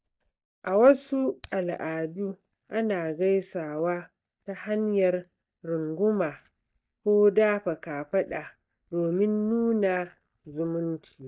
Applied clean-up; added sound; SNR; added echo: neural mask model DeepFilterNet 3.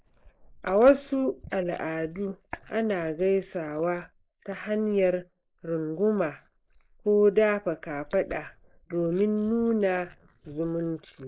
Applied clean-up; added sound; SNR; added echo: neural mask model Resemble Enhance denoiser.